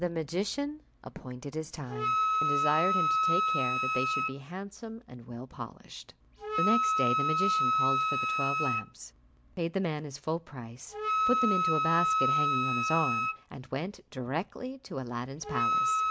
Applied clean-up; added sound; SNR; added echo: none; Wind instrument, woodwind instrument; -3 dB; none.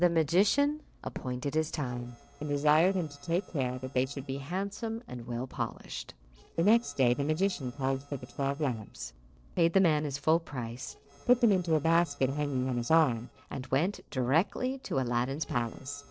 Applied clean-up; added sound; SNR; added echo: neural separator model SepFormer DNS4.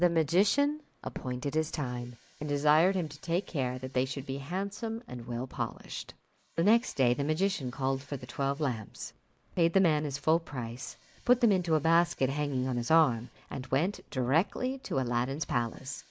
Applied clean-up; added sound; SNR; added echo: neural mask model Resemble Enhance denoiser.